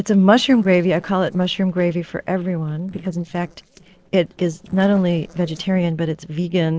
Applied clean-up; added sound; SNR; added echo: neural separator model SepFormer DNS4.